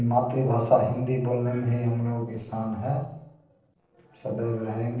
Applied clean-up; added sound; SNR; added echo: neural separator model SepFormer DNS4.